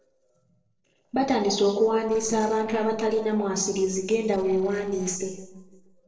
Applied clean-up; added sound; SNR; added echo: neural separator model SepFormer DNS4.